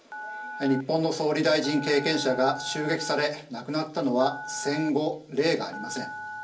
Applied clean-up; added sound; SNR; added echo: none; Telephone; 13 dB; reverberation time 0.3 s.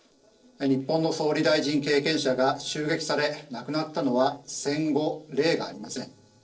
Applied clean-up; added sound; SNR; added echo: neural separator model SepFormer DNS4.